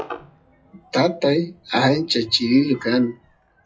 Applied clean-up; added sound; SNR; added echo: classical method WPE with log-MMSE.